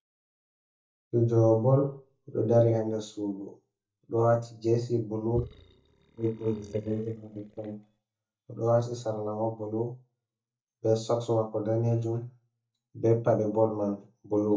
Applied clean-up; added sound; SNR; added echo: neural mask model DeepFilterNet 3.